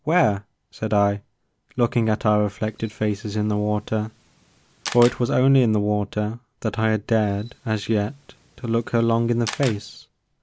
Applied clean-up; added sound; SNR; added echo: none; Camera; 17 dB; none.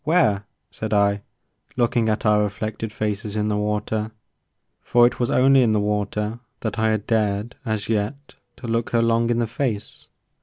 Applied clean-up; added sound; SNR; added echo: none; none; none; none.